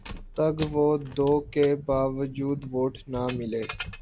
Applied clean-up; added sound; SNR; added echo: none; Keys jangling; 14 dB; none.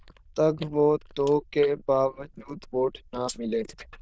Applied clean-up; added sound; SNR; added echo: neural diffusion model UNIVERSE++.